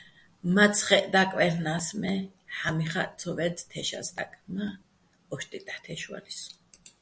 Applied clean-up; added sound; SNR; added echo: none; none; none; none.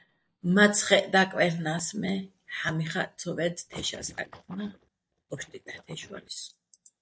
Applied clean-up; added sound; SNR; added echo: neural mask model DeepFilterNet 3.